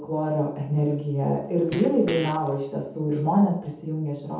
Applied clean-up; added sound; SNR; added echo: none; Fart; 12 dB; reverberation time 0.7 s.